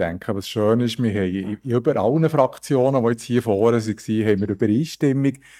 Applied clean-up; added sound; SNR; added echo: neural mask model DeepFilterNet 3.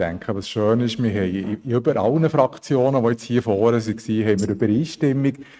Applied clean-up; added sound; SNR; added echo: neural mask model RNNoise.